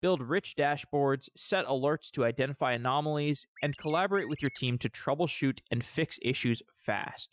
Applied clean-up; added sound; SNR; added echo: classical method Wiener filter.